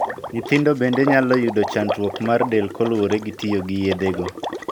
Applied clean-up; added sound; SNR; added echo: none; Water / Liquid; 8 dB; none.